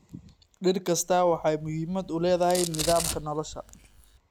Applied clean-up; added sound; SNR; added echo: none; Domestic sounds, home sounds; 10 dB; none.